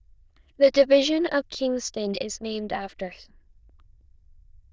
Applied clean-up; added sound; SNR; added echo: neural diffusion model UNIVERSE++.